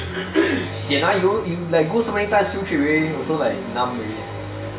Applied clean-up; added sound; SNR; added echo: none; none; none; reverberation time 0.2 s.